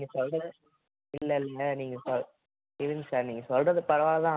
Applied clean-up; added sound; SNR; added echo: none; none; none; none.